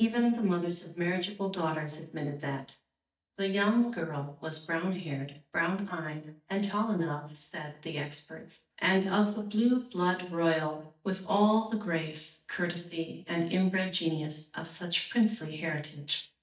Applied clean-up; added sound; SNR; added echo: neural mask model DeepFilterNet 3.